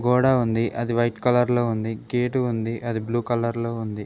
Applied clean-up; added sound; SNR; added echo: none; none; none; none.